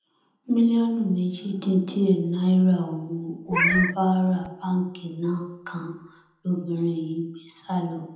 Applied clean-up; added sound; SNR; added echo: none; Meow; 2 dB; reverberation time 0.8 s.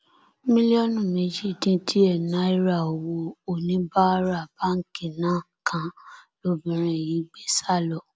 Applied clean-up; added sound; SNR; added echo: none; none; none; none.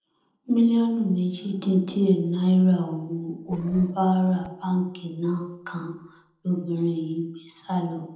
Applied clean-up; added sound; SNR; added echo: neural separator model SepFormer DNS4.